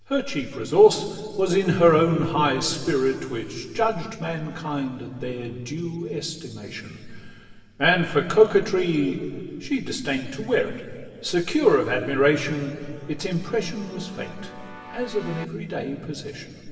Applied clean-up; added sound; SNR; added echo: none; Keyboard (musical); 20 dB; reverberation time 2.4 s.